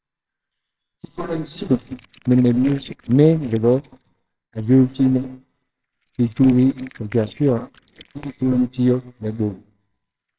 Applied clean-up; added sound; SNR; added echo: neural separator model SepFormer WHAMR!.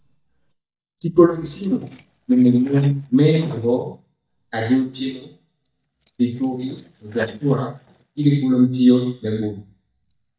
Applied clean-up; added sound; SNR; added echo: neural mask model DeepFilterNet 3.